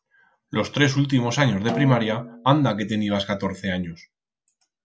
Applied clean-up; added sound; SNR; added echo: none; Snare drum; 12 dB; none.